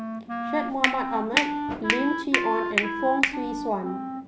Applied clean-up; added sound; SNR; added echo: none; Hands + Wind instrument, woodwind instrument; -1 dB; none.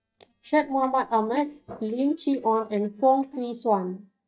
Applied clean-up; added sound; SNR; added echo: neural mask model DeepFilterNet 3.